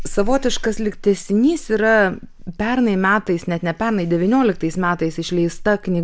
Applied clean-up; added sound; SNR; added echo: none; none; none; none.